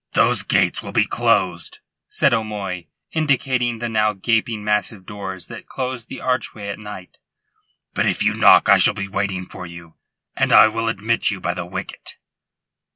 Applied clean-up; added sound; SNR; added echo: none; none; none; none.